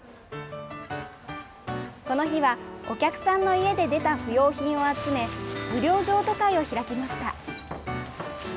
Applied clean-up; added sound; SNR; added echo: none; none; none; none.